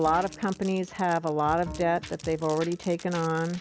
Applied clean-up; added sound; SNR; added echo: none; Fireworks + Bowed string instrument; 18 dB; none.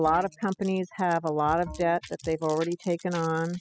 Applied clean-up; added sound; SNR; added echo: classical method spectral subtraction.